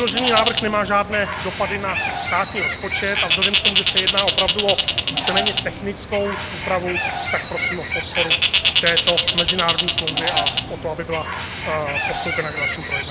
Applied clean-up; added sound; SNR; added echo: none; Bird; -3 dB; none.